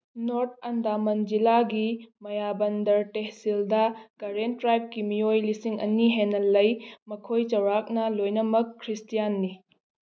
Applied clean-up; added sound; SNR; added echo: none; none; none; none.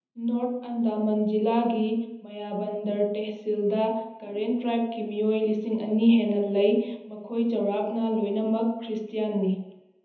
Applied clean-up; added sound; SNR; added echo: none; none; none; reverberation time 0.9 s.